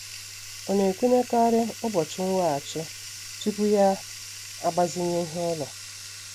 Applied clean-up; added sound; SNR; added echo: none; Bathtub (filling or washing); 13 dB; none.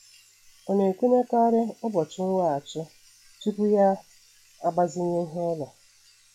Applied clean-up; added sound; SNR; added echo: classical method log-MMSE.